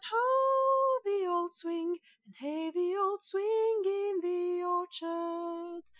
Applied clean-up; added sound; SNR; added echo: classical method Wiener filter.